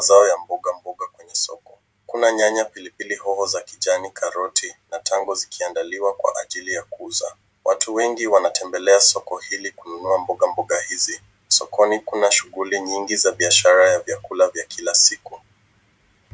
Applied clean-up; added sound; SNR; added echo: none; none; none; none.